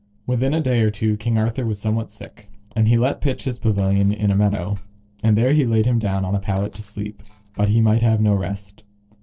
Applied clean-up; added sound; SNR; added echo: neural separator model SepFormer DNS4.